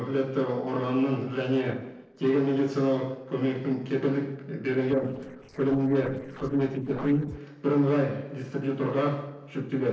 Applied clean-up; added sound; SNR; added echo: neural separator model SepFormer DNS4.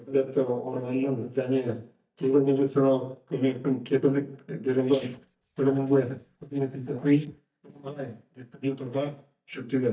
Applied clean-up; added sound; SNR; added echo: neural mask model DeepFilterNet 3.